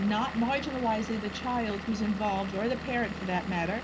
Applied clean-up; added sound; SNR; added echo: none; Engine / Vehicle; 8 dB; none.